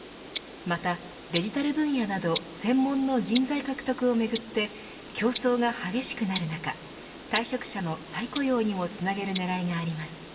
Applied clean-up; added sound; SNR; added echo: none; Tick-tock; 12 dB; reverberation time 1.3 s.